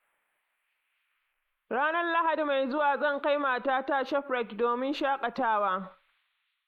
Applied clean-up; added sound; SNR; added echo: neural mask model Resemble Enhance denoiser.